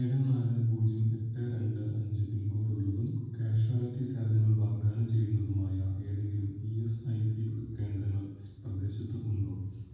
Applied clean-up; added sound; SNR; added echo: none; none; none; reverberation time 1.2 s.